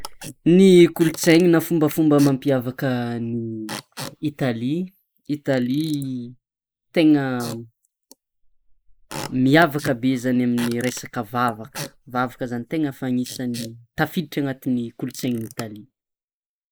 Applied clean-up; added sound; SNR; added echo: neural mask model Resemble Enhance denoiser.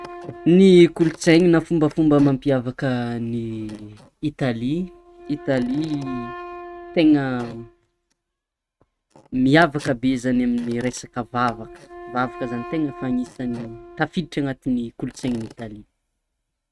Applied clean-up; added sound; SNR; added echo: neural mask model RNNoise.